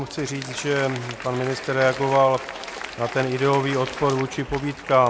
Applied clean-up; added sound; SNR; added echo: none; Applause; 12 dB; none.